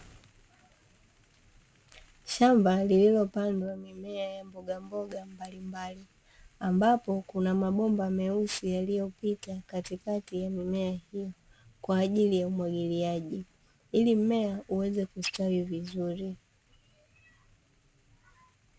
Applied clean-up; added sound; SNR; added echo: none; none; none; none.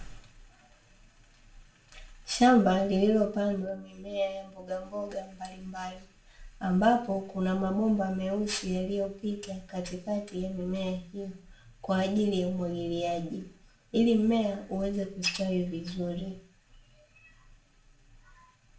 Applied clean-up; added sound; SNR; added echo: none; none; none; reverberation time 0.4 s.